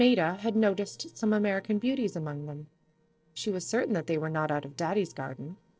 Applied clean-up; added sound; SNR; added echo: neural separator model SepFormer DNS4.